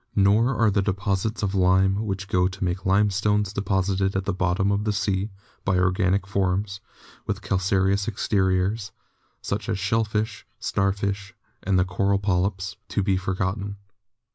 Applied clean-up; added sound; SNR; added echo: none; none; none; none.